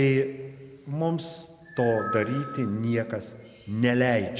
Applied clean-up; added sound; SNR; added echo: none; none; none; none.